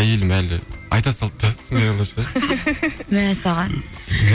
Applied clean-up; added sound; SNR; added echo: none; none; none; none.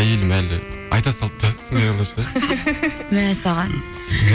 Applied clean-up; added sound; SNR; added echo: none; Wind instrument, woodwind instrument; 17 dB; none.